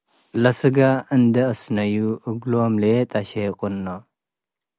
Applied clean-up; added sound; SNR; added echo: none; none; none; none.